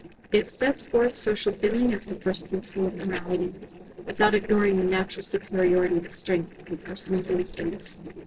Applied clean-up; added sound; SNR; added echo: neural separator model SepFormer DNS4.